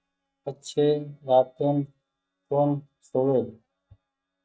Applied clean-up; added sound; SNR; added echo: neural mask model DeepFilterNet 3.